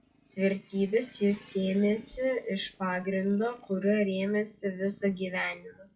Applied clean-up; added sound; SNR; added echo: classical method WPE with log-MMSE.